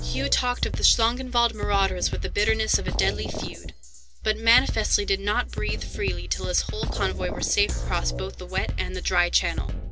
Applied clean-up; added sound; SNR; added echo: none; Drum kit; 4 dB; none.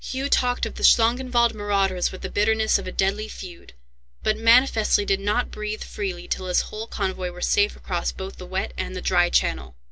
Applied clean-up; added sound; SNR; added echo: none; none; none; none.